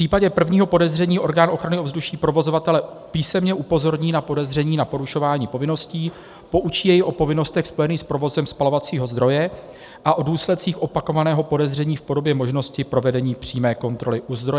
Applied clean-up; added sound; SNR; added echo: none; none; none; none.